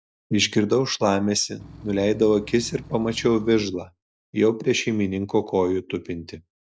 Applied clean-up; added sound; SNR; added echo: none; Engine / Truck / Car; 19 dB; none.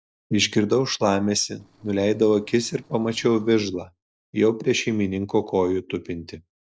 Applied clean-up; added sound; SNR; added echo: neural separator model SepFormer DNS4.